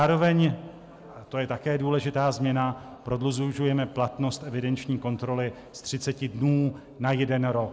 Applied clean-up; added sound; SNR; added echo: none; none; none; none.